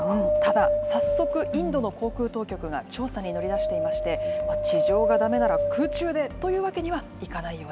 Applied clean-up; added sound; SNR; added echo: none; Wind; -1 dB; none.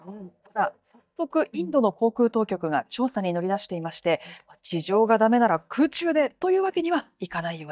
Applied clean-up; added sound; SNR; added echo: neural mask model DeepFilterNet 3.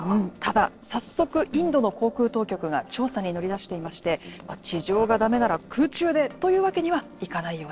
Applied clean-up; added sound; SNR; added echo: neural separator model SepFormer DNS4.